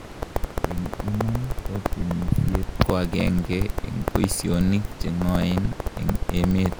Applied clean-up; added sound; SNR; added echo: none; Crackle; 3 dB; none.